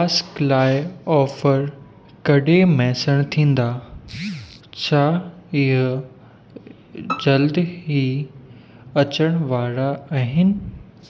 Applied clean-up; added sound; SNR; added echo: none; Bowed string instrument; 13 dB; none.